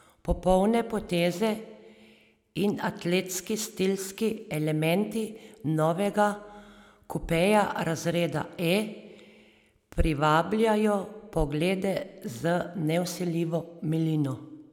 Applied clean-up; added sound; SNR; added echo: none; none; none; none.